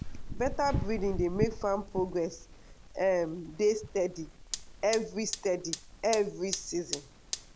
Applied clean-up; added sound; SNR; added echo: none; Fire; 6 dB; none.